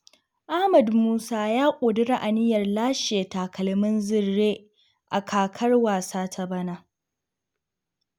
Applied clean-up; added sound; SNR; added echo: none; none; none; none.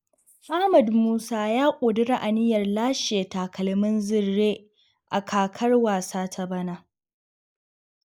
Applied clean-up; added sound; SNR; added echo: neural mask model Resemble Enhance denoiser.